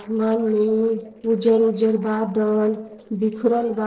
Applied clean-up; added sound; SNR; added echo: neural separator model SepFormer DNS4.